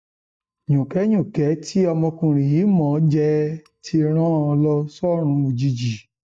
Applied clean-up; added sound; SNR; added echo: neural mask model DeepFilterNet 3.